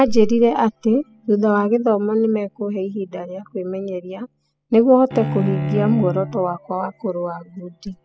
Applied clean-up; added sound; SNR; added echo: classical method spectral subtraction.